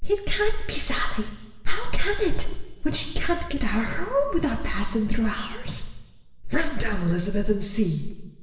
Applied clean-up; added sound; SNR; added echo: none; none; none; reverberation time 1.3 s.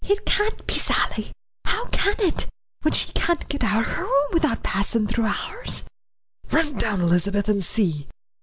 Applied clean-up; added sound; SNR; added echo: none; none; none; none.